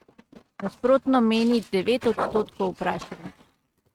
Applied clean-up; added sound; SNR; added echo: neural mask model RNNoise.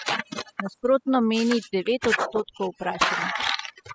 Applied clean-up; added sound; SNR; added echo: classical method spectral subtraction.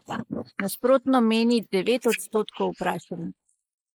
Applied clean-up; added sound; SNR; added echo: neural mask model Resemble Enhance denoiser.